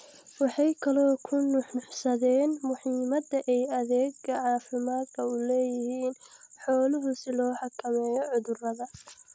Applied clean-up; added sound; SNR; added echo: none; none; none; none.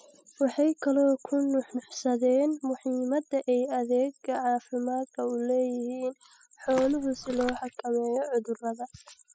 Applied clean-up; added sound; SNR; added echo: classical method spectral subtraction.